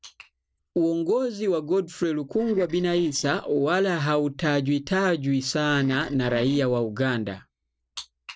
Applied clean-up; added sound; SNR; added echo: neural separator model SepFormer DNS4.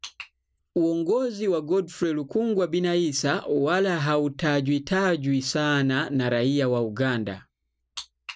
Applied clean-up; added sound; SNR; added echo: none; none; none; none.